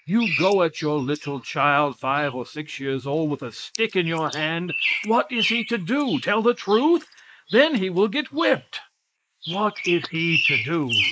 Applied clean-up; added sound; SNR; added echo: neural mask model Resemble Enhance denoiser.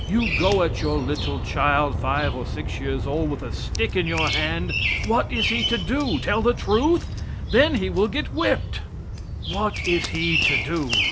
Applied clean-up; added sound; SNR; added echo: none; Bird vocalization, bird call, bird song + Aircraft; 2 dB; none.